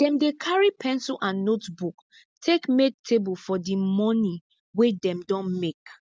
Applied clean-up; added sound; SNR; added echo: none; none; none; none.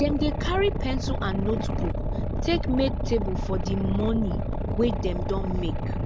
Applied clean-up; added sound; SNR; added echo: none; Boat, Water vehicle; -1 dB; none.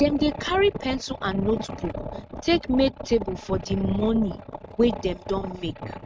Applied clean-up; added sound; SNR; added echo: neural mask model RNNoise.